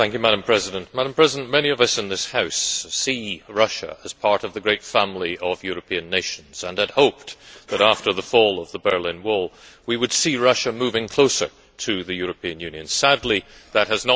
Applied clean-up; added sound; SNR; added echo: none; none; none; none.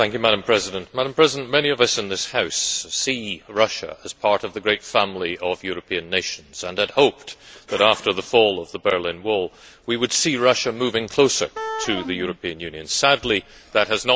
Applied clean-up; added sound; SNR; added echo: none; Wind instrument, woodwind instrument; 10 dB; none.